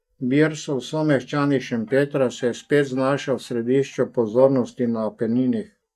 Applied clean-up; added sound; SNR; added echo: neural mask model DeepFilterNet 3.